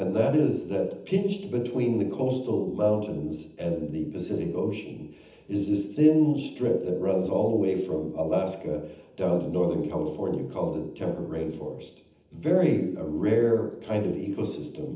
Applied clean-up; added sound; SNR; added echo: none; none; none; reverberation time 0.8 s.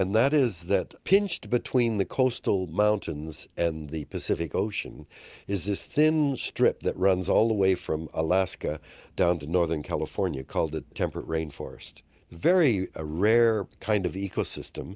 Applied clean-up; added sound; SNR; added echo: none; none; none; none.